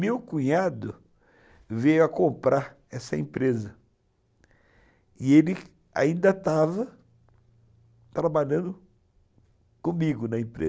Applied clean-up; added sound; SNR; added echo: none; none; none; none.